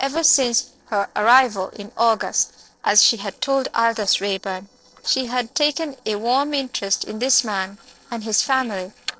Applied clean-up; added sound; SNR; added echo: neural separator model SepFormer DNS4.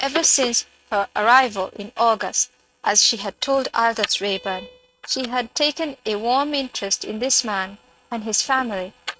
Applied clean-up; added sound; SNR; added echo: neural mask model RNNoise.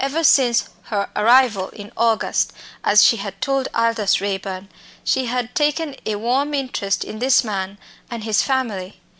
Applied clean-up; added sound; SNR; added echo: none; none; none; none.